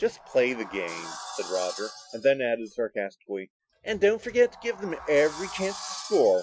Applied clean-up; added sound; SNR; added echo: classical method Wiener filter.